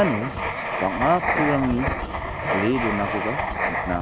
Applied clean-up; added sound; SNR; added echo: none; Writing; 0 dB; none.